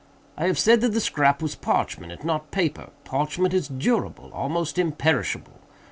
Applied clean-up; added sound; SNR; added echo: none; none; none; none.